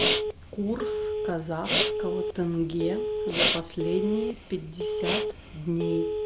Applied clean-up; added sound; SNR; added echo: none; Respiratory sounds + Telephone; -2 dB; none.